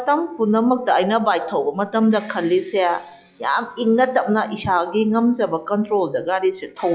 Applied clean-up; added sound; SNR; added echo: classical method log-MMSE.